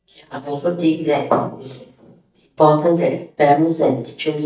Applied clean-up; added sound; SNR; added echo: neural mask model DeepFilterNet 3.